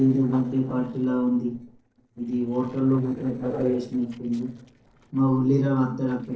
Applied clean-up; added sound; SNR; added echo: neural separator model SepFormer DNS4.